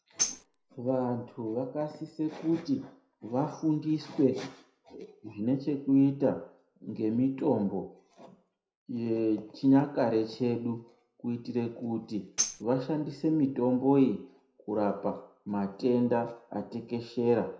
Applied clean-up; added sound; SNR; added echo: none; Tambourine; 8 dB; reverberation time 0.4 s.